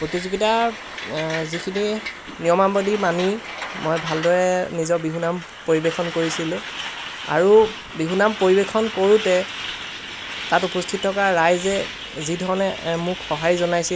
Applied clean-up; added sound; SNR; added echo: none; Truck; 11 dB; none.